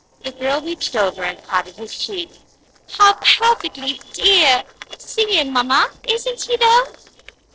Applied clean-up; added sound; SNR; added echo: neural separator model SepFormer DNS4.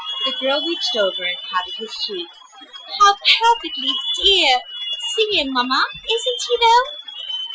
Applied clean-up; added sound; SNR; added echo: classical method Wiener filter.